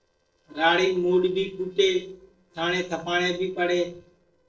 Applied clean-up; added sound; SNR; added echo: neural separator model SepFormer DNS4.